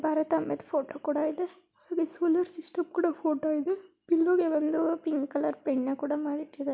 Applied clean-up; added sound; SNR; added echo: none; none; none; none.